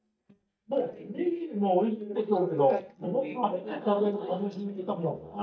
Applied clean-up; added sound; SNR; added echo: neural mask model DeepFilterNet 3.